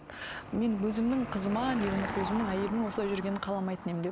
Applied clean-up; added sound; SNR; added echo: none; Car passing by / Engine; 8 dB; none.